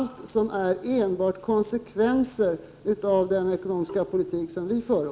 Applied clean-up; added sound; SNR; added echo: none; Marimba, xylophone; 18 dB; none.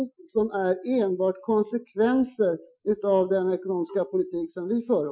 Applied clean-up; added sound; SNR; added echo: classical method Wiener filter.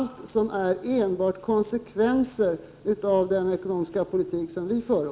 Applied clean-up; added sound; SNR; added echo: none; none; none; none.